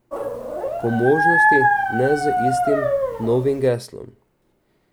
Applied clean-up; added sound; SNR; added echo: none; Dog; -3 dB; none.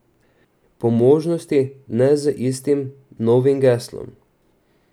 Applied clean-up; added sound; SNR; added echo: none; none; none; none.